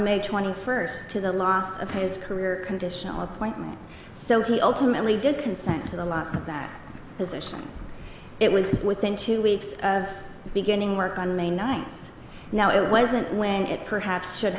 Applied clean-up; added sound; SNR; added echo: none; none; none; none.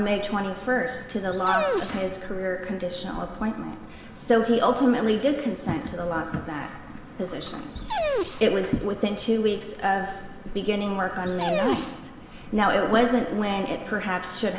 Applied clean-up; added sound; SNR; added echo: none; Dog; 5 dB; reverberation time 1.4 s.